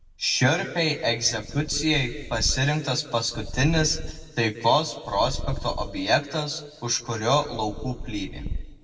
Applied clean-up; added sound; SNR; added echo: none; Purr; 10 dB; reverberation time 1.5 s.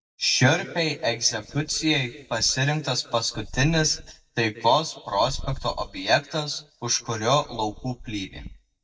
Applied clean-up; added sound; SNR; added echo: neural mask model DeepFilterNet 3.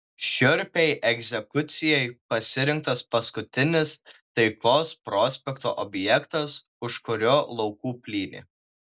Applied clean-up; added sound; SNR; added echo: none; none; none; none.